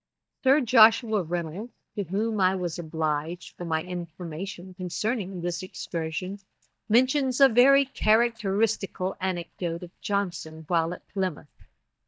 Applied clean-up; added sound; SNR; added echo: neural mask model DeepFilterNet 3.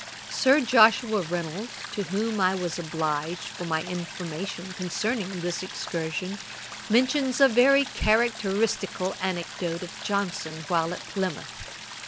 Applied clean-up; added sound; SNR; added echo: none; Stream; 12 dB; none.